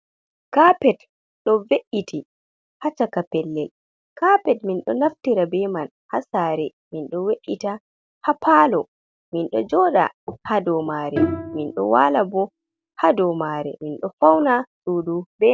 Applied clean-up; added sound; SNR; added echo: none; Bowed string instrument; 8 dB; none.